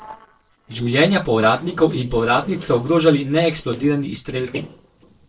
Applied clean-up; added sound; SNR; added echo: neural separator model SepFormer DNS4.